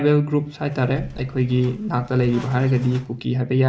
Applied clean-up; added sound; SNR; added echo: none; Bird + Squeak; 20 dB; none.